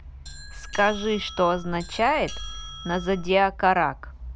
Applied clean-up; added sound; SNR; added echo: none; Doorbell; 13 dB; none.